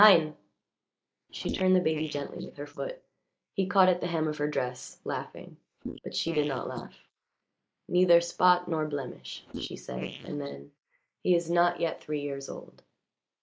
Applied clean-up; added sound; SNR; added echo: neural mask model Resemble Enhance denoiser.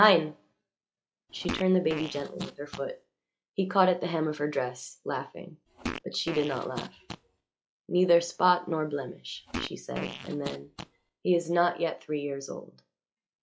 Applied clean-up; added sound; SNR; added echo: classical method log-MMSE.